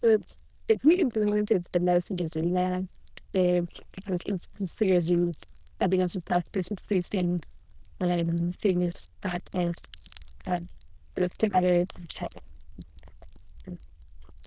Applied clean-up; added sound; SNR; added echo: neural diffusion model UNIVERSE++.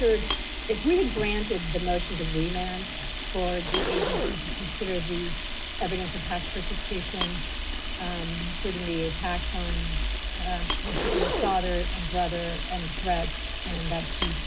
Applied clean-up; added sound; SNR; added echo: none; Camera + Zipper (clothing); -1 dB; none.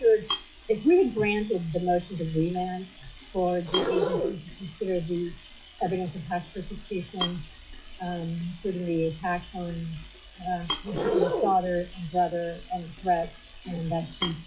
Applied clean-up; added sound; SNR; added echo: classical method log-MMSE.